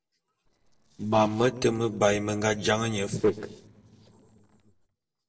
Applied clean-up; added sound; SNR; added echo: neural separator model SepFormer DNS4.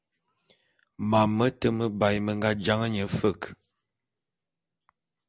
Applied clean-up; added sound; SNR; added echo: none; none; none; none.